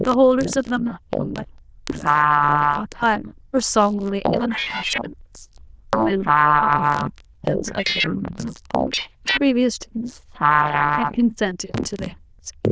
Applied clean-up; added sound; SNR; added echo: neural diffusion model UNIVERSE++.